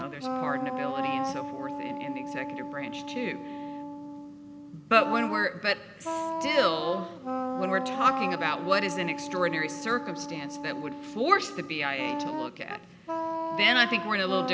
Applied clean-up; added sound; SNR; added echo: none; Wind instrument, woodwind instrument; 4 dB; none.